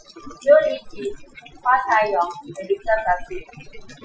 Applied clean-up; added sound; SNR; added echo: classical method Wiener filter.